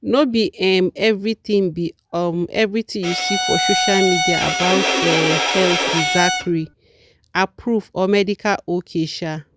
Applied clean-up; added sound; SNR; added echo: none; Bowed string instrument; -1 dB; none.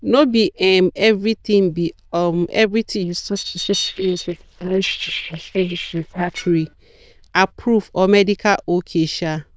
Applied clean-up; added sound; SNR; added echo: neural diffusion model UNIVERSE++.